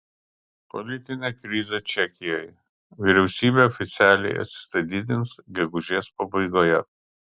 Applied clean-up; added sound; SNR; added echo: none; none; none; none.